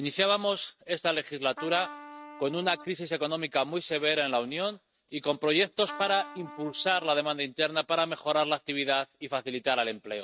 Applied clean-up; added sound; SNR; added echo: neural mask model RNNoise.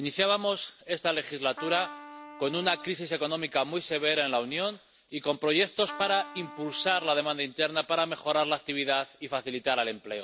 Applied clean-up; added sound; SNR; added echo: none; Trumpet; 15 dB; none.